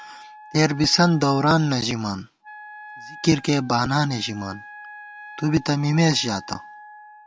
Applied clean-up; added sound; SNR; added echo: none; Wind instrument, woodwind instrument; 20 dB; none.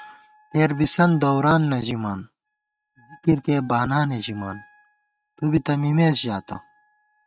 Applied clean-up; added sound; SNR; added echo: neural mask model RNNoise.